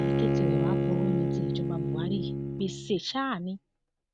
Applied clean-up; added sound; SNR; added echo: neural mask model RNNoise.